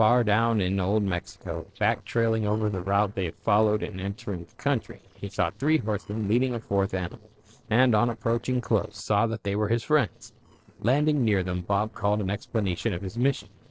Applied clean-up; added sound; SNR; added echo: neural separator model SepFormer DNS4.